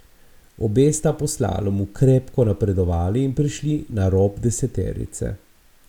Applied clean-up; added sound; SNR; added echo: none; none; none; none.